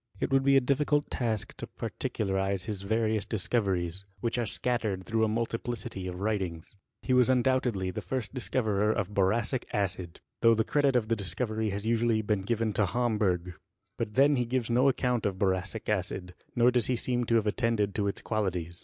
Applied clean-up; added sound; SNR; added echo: none; none; none; none.